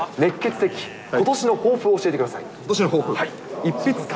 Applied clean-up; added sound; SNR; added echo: none; none; none; none.